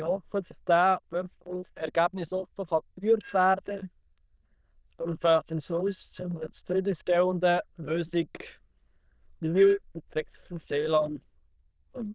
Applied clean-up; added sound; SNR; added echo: neural diffusion model UNIVERSE++.